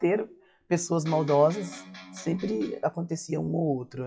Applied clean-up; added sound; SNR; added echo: classical method WPE with log-MMSE.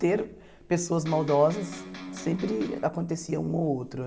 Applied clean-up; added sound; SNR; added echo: none; Electric guitar; 12 dB; reverberation time 1.9 s.